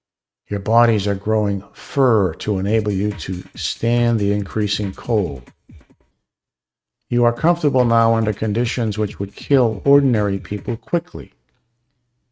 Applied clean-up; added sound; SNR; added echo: neural mask model RNNoise.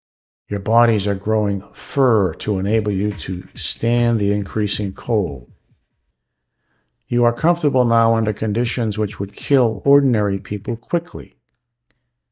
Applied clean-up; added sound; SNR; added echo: neural mask model DeepFilterNet 3.